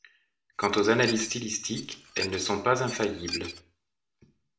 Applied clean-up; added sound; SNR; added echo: none; Dishes, pots, and pans / Glass; 11 dB; reverberation time 0.5 s.